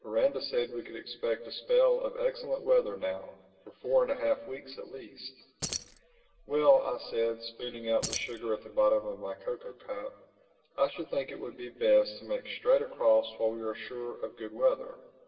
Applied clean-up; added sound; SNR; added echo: none; Keys jangling; 11 dB; reverberation time 1.3 s.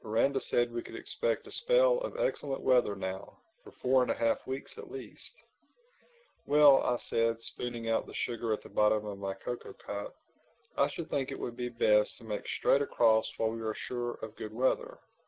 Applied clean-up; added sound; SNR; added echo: none; none; none; none.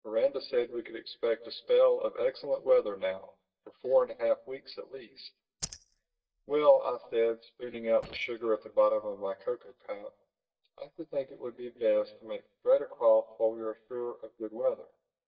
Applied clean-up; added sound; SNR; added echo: neural mask model DeepFilterNet 3.